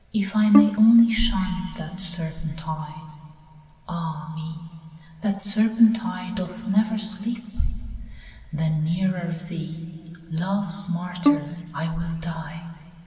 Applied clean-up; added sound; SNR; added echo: none; Bowed string instrument; 2 dB; reverberation time 2.6 s.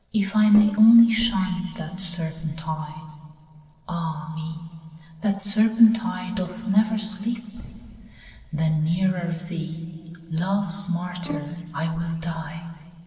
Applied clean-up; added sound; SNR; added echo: neural separator model SepFormer DNS4.